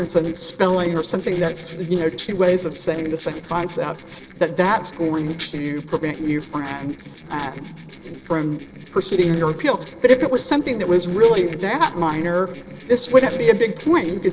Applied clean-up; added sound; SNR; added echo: neural separator model SepFormer DNS4.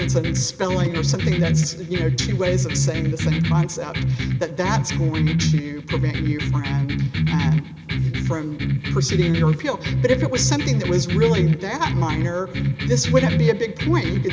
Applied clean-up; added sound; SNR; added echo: none; Electric guitar; -4 dB; none.